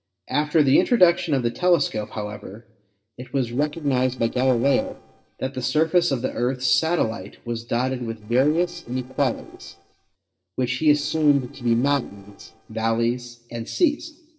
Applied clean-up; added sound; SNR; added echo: neural separator model SepFormer DNS4.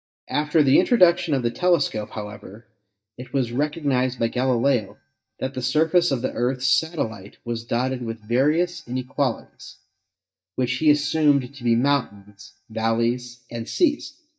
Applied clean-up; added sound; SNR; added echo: neural mask model DeepFilterNet 3.